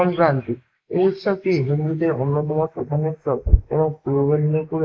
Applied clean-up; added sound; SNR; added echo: neural mask model Resemble Enhance denoiser.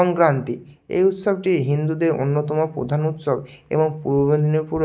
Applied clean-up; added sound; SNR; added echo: none; none; none; none.